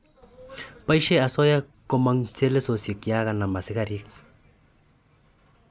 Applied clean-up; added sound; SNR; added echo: none; none; none; none.